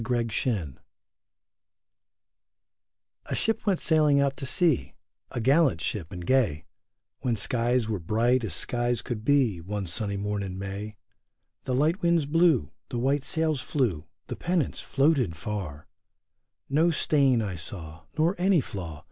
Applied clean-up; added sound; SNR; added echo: none; none; none; none.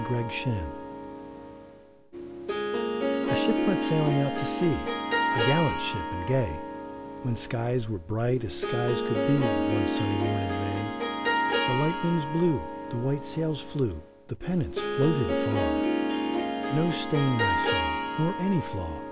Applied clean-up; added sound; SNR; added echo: none; Harp; 0 dB; none.